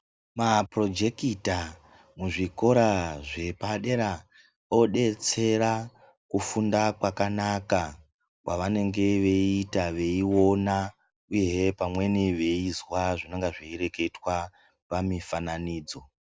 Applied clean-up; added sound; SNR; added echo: none; none; none; none.